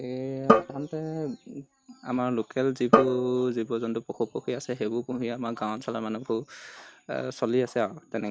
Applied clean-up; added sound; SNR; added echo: neural mask model RNNoise.